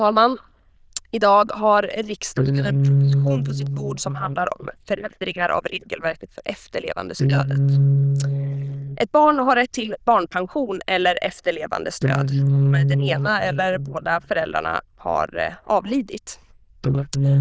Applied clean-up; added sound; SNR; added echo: neural diffusion model UNIVERSE++.